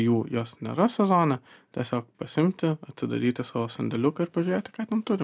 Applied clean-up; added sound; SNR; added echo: none; none; none; none.